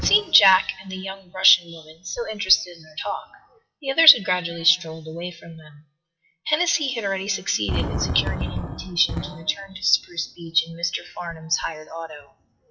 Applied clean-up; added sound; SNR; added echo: classical method WPE with log-MMSE.